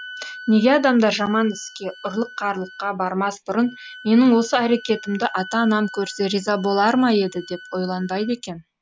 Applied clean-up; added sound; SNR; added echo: none; Wind instrument, woodwind instrument; 19 dB; none.